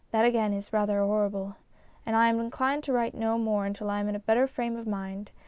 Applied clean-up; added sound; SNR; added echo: none; none; none; none.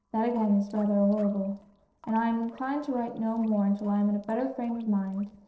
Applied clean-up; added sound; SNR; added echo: neural separator model SepFormer DNS4.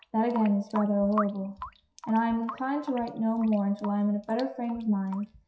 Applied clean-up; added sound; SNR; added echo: classical method WPE with log-MMSE.